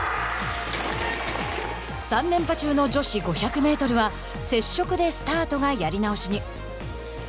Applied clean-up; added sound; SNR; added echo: none; none; none; none.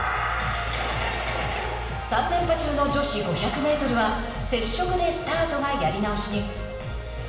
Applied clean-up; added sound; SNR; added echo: none; none; none; reverberation time 1.2 s.